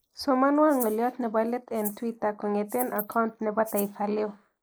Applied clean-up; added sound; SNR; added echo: neural mask model Resemble Enhance denoiser.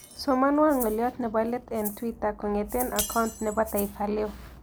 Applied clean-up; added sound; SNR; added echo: none; Rattle (instrument) + Shatter; 13 dB; none.